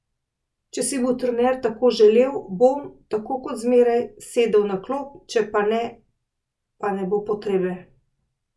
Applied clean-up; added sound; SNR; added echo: none; none; none; none.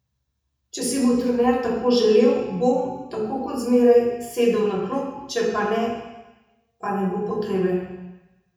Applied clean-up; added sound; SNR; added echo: none; none; none; reverberation time 1.0 s.